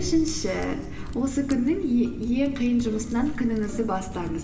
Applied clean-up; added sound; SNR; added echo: none; Typing; 9 dB; reverberation time 1.6 s.